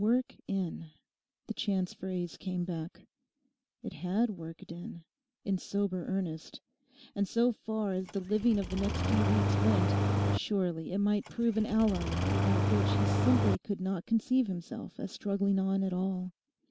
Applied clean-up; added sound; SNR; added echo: none; Engine starting; -2 dB; none.